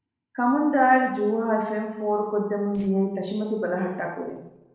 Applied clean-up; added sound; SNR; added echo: neural separator model SepFormer DNS4.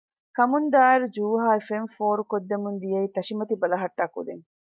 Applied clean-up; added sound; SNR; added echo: none; none; none; none.